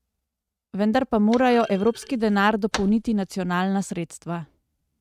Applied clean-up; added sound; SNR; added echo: neural mask model RNNoise.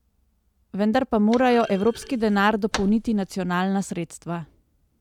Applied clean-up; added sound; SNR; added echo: none; Thump, thud; 18 dB; none.